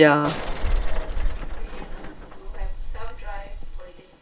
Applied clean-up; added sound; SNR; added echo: none; Bus / Engine; -2 dB; reverberation time 0.8 s.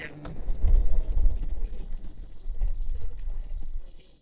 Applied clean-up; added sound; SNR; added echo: neural separator model SepFormer DNS4.